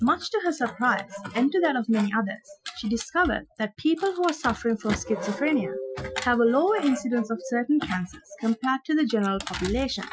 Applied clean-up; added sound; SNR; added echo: classical method Wiener filter.